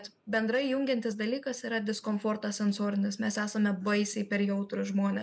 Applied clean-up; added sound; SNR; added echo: none; none; none; none.